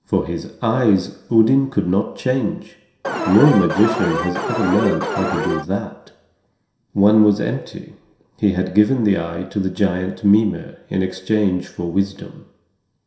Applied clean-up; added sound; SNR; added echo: none; Alarm; 4 dB; reverberation time 0.7 s.